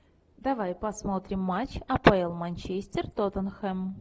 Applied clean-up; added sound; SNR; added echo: none; none; none; none.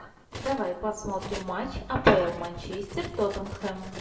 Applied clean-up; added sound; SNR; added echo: none; Cutlery, silverware; 14 dB; reverberation time 0.7 s.